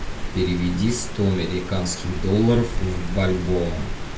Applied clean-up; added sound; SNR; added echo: none; Rain; 6 dB; reverberation time 0.3 s.